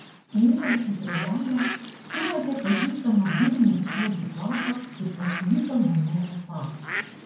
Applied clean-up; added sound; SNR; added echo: none; Bird; 10 dB; reverberation time 0.9 s.